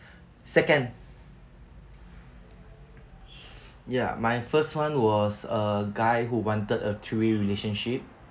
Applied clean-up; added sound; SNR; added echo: none; none; none; none.